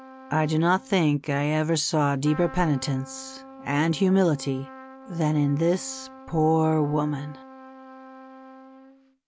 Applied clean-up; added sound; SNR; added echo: none; Trumpet; 19 dB; none.